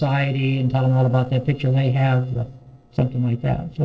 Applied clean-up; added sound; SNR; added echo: neural separator model SepFormer DNS4.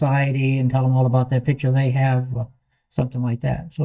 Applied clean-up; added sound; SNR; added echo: neural mask model DeepFilterNet 3.